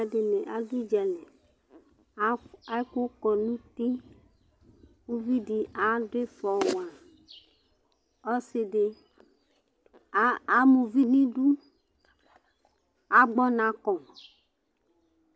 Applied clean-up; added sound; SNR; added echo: none; none; none; none.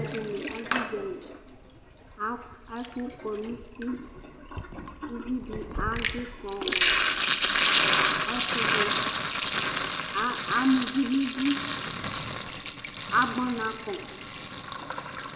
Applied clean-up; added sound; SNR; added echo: none; Sink (filling or washing); -3 dB; reverberation time 2.0 s.